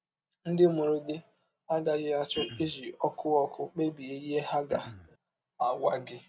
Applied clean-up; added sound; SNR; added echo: none; Cough; 14 dB; none.